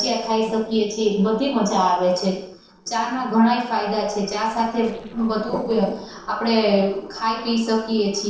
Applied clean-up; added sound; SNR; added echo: neural separator model SepFormer DNS4.